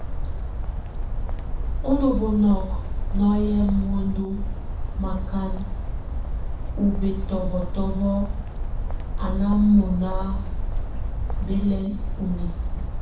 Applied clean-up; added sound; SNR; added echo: none; Bird; 0 dB; reverberation time 0.7 s.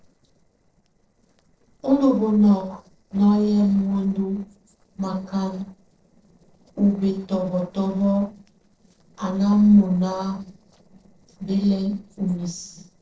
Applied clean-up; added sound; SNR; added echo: neural separator model SepFormer DNS4.